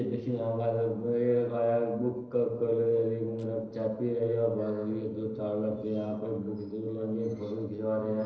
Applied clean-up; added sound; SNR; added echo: neural separator model SepFormer DNS4.